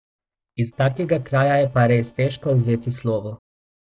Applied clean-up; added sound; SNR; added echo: neural separator model SepFormer DNS4.